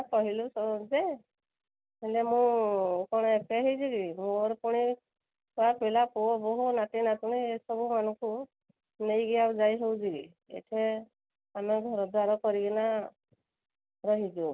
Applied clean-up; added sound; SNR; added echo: none; none; none; none.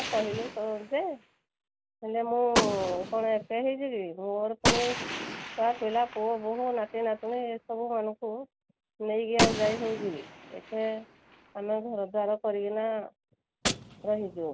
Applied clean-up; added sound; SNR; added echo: none; Gunshot, gunfire; 5 dB; none.